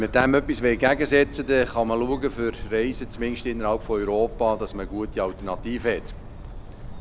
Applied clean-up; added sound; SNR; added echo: none; Walk, footsteps; 12 dB; none.